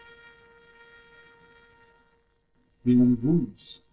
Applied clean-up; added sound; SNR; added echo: neural separator model SepFormer DNS4.